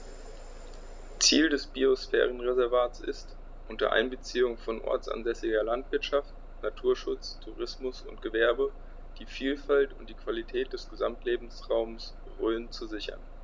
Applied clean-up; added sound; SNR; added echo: none; Bus; 12 dB; none.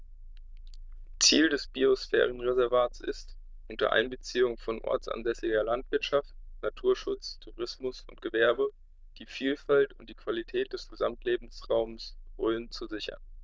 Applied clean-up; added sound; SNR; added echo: neural diffusion model UNIVERSE++.